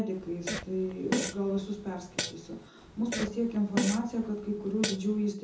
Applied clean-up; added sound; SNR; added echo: none; Fart; 5 dB; reverberation time 0.6 s.